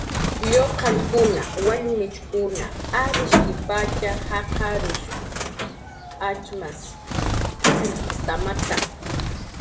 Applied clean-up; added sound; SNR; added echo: none; Bird; -1 dB; reverberation time 0.7 s.